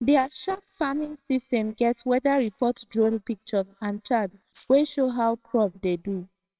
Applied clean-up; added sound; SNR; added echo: neural separator model SepFormer WHAMR!.